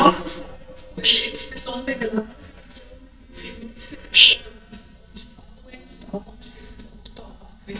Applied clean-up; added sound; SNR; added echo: neural mask model DeepFilterNet 3.